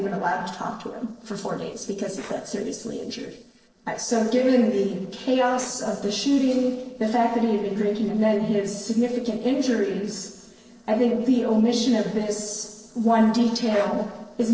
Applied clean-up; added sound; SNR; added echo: neural separator model SepFormer DNS4.